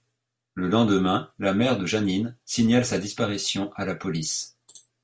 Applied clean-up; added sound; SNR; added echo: none; none; none; none.